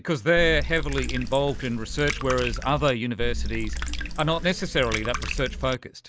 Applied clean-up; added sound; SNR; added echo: none; Water / Liquid; 4 dB; none.